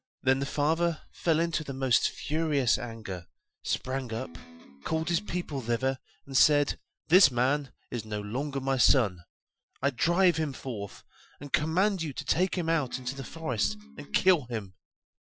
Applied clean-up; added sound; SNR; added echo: classical method Wiener filter.